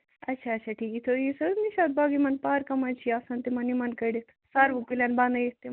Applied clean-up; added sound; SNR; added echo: none; none; none; none.